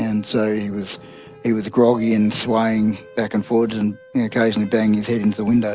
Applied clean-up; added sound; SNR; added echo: none; none; none; none.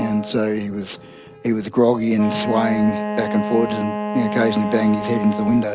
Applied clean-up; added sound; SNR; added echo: none; Wind instrument, woodwind instrument; 6 dB; none.